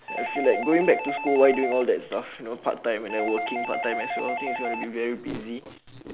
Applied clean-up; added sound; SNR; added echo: none; Doorbell; 6 dB; none.